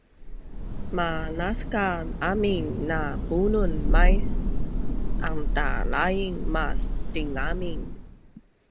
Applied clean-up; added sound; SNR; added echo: none; Thunder / Rain; -5 dB; none.